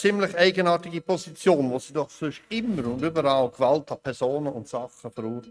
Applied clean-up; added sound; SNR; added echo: neural mask model RNNoise.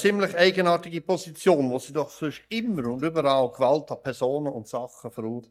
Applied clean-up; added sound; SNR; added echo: neural mask model DeepFilterNet 3.